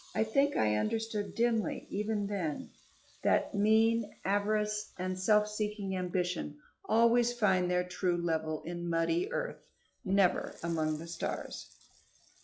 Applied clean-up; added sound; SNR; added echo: classical method log-MMSE.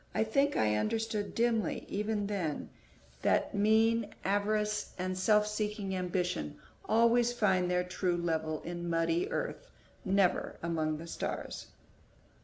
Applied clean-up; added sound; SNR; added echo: none; none; none; none.